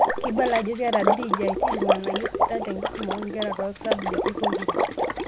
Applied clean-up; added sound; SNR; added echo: none; Water / Liquid; -3 dB; none.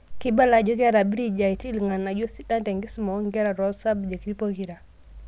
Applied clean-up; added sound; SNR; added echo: none; none; none; none.